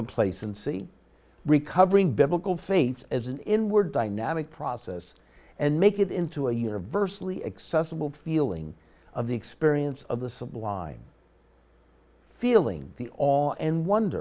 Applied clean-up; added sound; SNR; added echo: none; none; none; none.